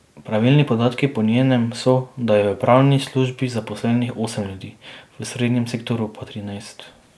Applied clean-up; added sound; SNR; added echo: none; none; none; none.